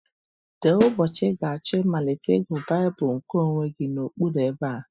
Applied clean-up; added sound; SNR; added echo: classical method spectral subtraction.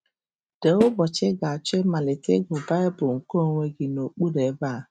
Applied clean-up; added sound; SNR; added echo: neural mask model RNNoise.